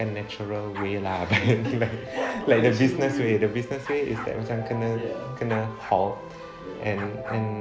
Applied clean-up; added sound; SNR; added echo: none; Keyboard (musical) + Bark; 13 dB; none.